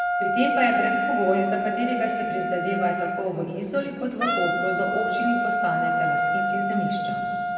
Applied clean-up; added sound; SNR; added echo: none; Wind instrument, woodwind instrument; -1 dB; reverberation time 2.3 s.